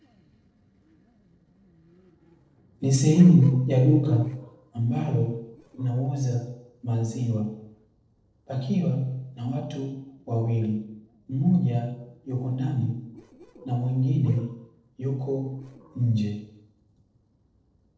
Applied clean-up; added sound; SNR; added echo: neural separator model SepFormer DNS4.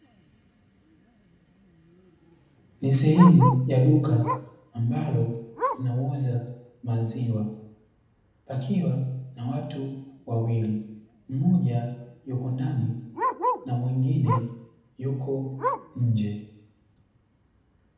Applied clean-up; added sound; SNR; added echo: none; Bark; 10 dB; reverberation time 0.8 s.